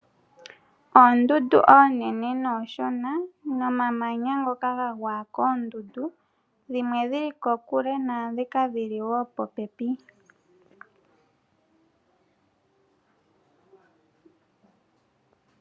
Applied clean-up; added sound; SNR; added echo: none; none; none; none.